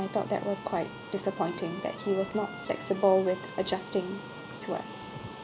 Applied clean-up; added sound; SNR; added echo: none; Trumpet; 15 dB; none.